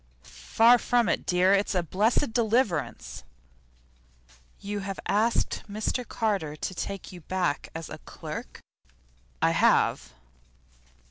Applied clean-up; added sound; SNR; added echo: none; none; none; none.